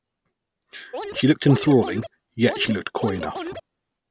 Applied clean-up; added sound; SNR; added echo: none; Scratching (performance technique); 9 dB; none.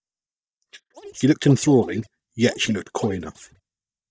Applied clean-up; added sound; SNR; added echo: neural mask model DeepFilterNet 3.